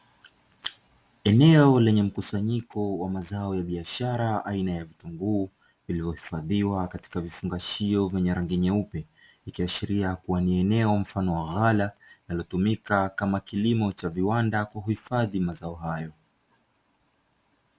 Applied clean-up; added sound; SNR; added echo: none; none; none; none.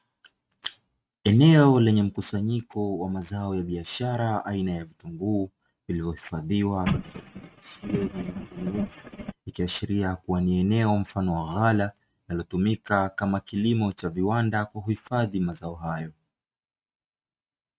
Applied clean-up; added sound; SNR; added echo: neural mask model RNNoise.